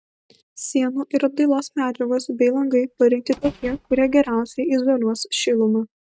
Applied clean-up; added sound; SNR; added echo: neural mask model RNNoise.